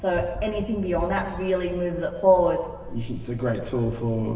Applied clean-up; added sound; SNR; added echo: none; Thunder; 14 dB; reverberation time 1.4 s.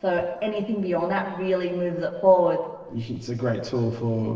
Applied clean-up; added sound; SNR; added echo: neural separator model SepFormer DNS4.